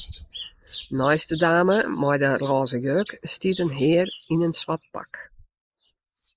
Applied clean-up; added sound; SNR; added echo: neural mask model Resemble Enhance denoiser.